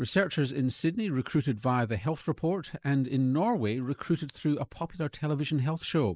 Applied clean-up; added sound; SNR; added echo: neural mask model Resemble Enhance denoiser.